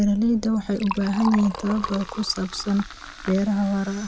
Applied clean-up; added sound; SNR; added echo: none; Liquid; 12 dB; none.